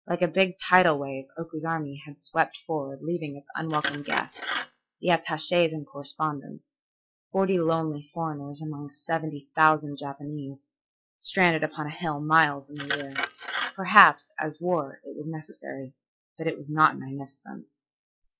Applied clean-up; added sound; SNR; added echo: classical method log-MMSE.